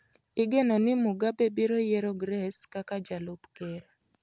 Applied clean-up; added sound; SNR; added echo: none; none; none; none.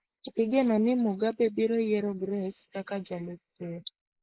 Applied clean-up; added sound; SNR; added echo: neural mask model Resemble Enhance denoiser.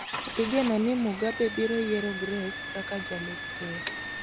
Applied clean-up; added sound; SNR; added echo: none; Engine starting / Car; 7 dB; none.